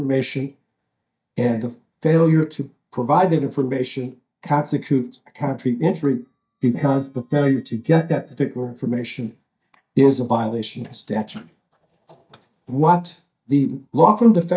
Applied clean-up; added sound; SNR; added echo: neural mask model DeepFilterNet 3.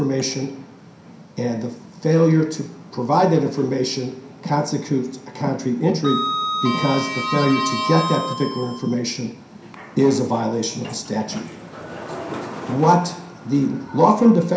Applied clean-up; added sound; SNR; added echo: none; Sliding door; 10 dB; reverberation time 0.5 s.